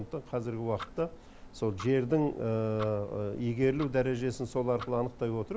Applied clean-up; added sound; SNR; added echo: none; Tick-tock; 16 dB; none.